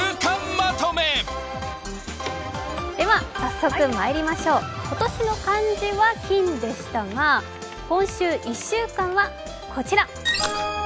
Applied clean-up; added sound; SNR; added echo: none; none; none; none.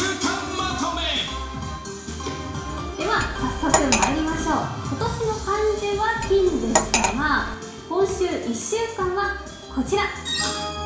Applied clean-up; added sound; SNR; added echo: none; Cutlery, silverware; 1 dB; reverberation time 0.7 s.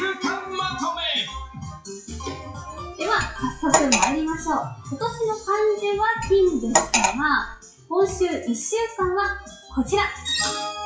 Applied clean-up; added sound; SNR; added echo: classical method WPE with log-MMSE.